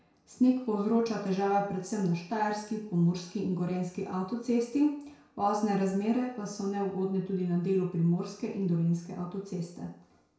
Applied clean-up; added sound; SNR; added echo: none; none; none; reverberation time 0.6 s.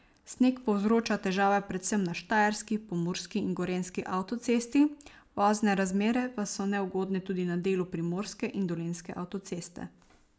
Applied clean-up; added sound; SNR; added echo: none; none; none; none.